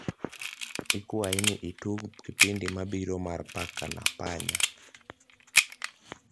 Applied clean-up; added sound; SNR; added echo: none; Camera; -5 dB; none.